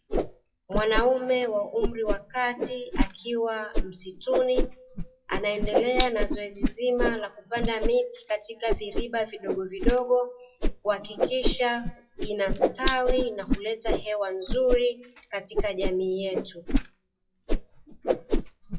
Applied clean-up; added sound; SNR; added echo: classical method WPE with log-MMSE.